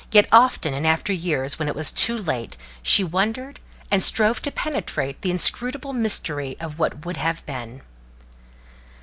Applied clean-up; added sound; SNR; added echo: none; none; none; none.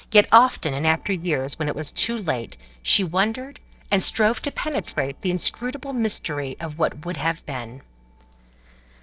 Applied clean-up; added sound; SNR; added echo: neural separator model SepFormer DNS4.